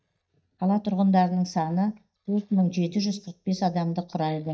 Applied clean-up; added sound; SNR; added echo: neural mask model DeepFilterNet 3.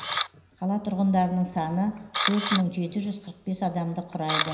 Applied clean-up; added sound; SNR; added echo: none; Camera; 2 dB; reverberation time 0.9 s.